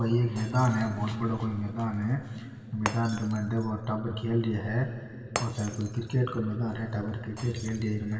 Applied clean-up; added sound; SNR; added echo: none; Shatter; 15 dB; reverberation time 2.5 s.